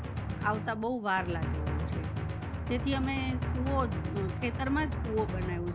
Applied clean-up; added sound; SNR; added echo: none; Drum; -1 dB; none.